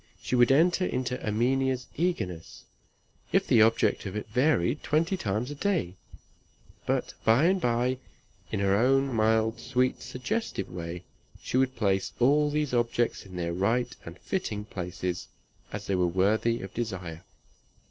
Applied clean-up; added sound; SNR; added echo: neural separator model SepFormer DNS4.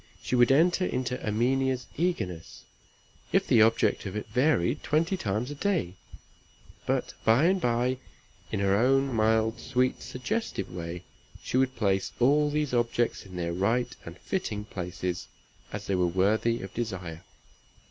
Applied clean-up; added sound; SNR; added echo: none; Explosion; 20 dB; none.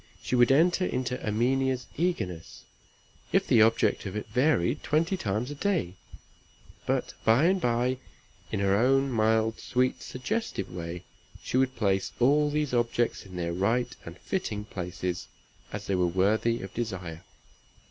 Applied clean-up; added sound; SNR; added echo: none; none; none; none.